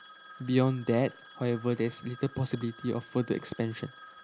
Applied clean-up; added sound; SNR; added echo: none; Telephone; 15 dB; none.